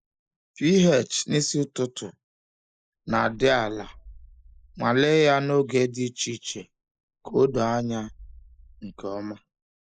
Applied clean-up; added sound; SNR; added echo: neural mask model Resemble Enhance denoiser.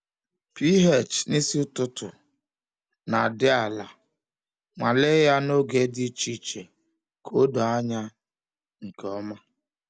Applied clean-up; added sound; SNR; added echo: none; none; none; none.